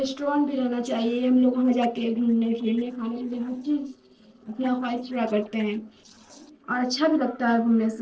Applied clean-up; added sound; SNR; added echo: neural separator model SepFormer DNS4.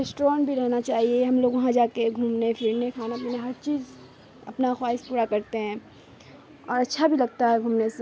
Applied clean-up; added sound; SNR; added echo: none; none; none; none.